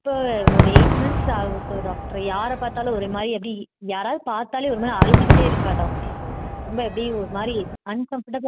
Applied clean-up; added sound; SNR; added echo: none; Crowd / Cheering / Fireworks; -5 dB; none.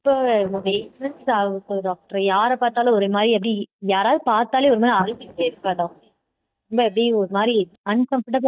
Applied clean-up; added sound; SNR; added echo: neural mask model DeepFilterNet 3.